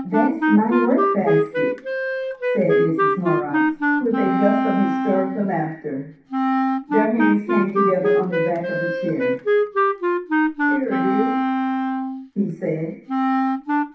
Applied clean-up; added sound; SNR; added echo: none; Wind instrument, woodwind instrument; -3 dB; reverberation time 0.7 s.